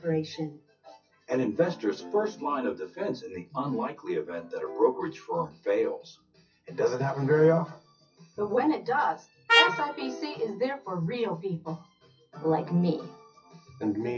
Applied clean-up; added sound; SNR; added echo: classical method WPE with log-MMSE.